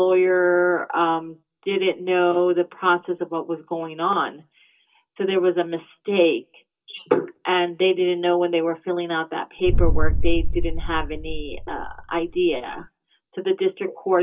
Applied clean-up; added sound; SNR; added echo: none; Boom; -3 dB; reverberation time 0.2 s.